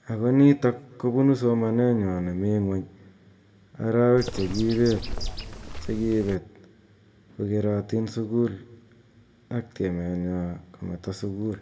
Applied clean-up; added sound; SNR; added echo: none; Bird; 7 dB; reverberation time 1.0 s.